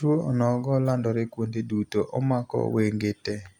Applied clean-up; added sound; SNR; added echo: none; none; none; none.